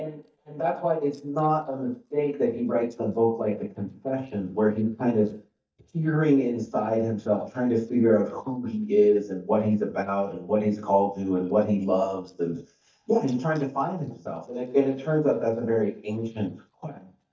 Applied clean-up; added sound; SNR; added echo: neural mask model DeepFilterNet 3.